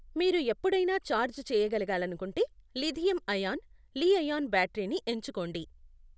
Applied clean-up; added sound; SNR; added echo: none; none; none; none.